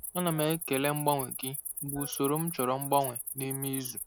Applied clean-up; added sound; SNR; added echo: none; Cricket; 8 dB; none.